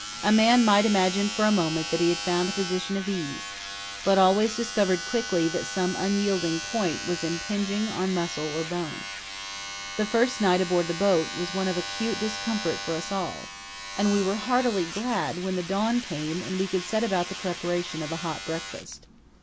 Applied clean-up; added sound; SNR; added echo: none; Domestic sounds, home sounds; 9 dB; none.